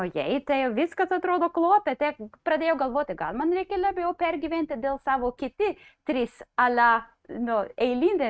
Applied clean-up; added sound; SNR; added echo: neural mask model RNNoise.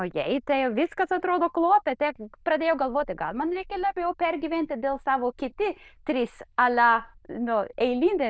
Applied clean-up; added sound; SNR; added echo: neural diffusion model UNIVERSE++.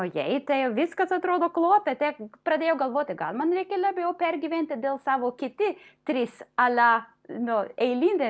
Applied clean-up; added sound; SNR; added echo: none; none; none; none.